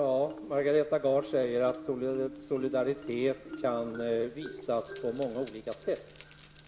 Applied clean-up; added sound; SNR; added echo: none; Marimba, xylophone; 15 dB; none.